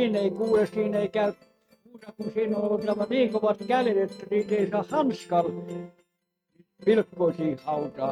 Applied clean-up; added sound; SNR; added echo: neural mask model RNNoise.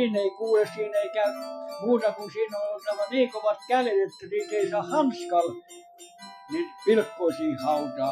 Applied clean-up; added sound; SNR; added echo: classical method Wiener filter.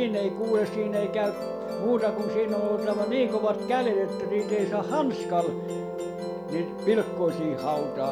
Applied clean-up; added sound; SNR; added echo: none; Musical instrument; 4 dB; none.